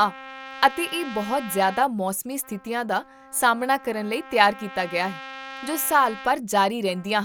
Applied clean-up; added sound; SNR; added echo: none; Trumpet; 16 dB; none.